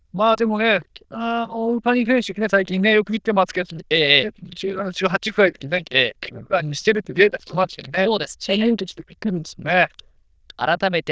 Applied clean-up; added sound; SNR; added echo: neural diffusion model UNIVERSE++.